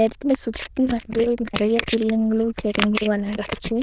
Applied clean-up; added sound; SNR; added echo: neural diffusion model UNIVERSE++.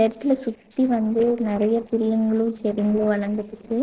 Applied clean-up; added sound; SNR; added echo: neural separator model SepFormer DNS4.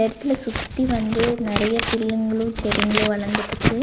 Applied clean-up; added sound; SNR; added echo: none; Scissors; 4 dB; none.